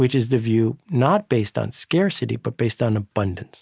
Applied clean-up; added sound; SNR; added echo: none; none; none; none.